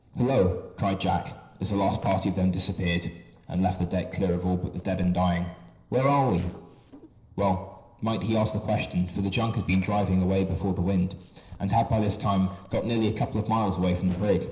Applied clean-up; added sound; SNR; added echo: neural separator model SepFormer DNS4.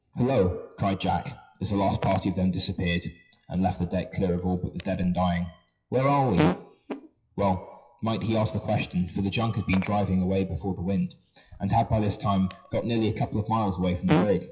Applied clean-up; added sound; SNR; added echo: classical method WPE with log-MMSE.